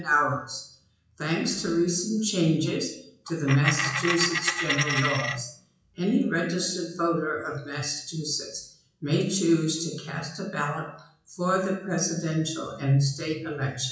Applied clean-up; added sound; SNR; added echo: classical method WPE with log-MMSE.